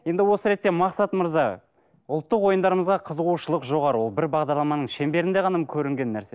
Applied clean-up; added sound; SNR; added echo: none; none; none; none.